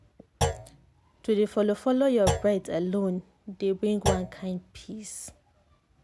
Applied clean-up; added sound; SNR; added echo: none; Thump, thud; 6 dB; none.